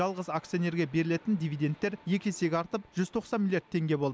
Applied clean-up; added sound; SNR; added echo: none; none; none; none.